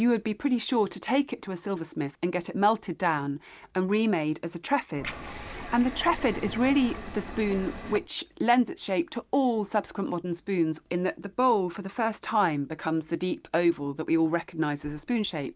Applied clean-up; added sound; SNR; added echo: none; Liquid; 10 dB; none.